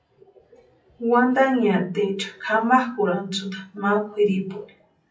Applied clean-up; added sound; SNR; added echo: classical method WPE with log-MMSE.